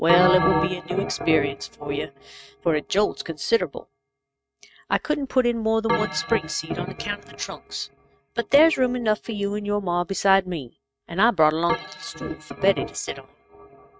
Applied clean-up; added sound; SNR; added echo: neural mask model RNNoise.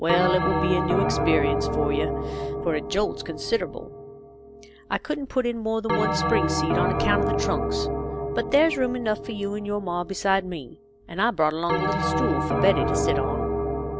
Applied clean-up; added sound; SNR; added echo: none; Bell; 0 dB; none.